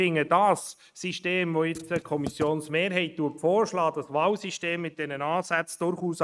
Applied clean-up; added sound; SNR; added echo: neural mask model RNNoise.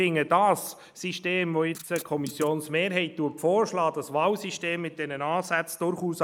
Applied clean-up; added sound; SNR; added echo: neural mask model Resemble Enhance denoiser.